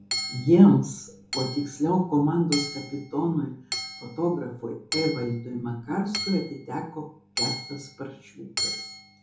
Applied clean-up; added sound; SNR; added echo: none; Hammer / Chink, clink; 10 dB; reverberation time 1.0 s.